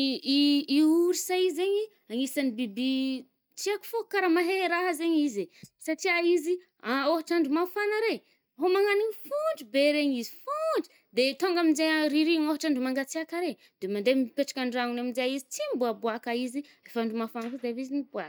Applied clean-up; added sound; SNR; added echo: neural mask model DeepFilterNet 3.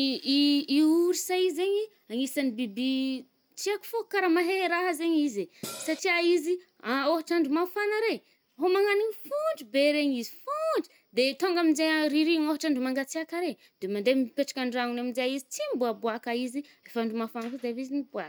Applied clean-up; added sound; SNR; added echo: none; Cymbal; 11 dB; none.